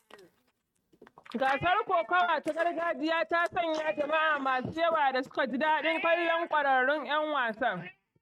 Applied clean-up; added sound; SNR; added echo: neural mask model RNNoise.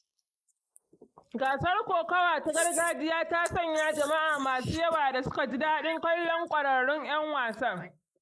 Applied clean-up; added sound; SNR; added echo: neural mask model Resemble Enhance denoiser.